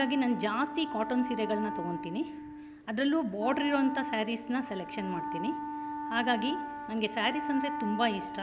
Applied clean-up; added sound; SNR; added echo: none; Wind instrument, woodwind instrument; 6 dB; none.